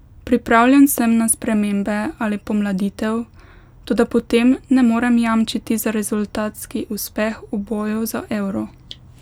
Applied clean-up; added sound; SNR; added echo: none; none; none; none.